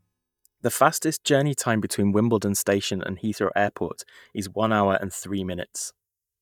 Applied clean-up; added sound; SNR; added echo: neural mask model DeepFilterNet 3.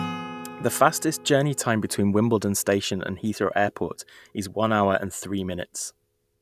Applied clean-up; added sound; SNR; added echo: none; Acoustic guitar / Strum; 17 dB; none.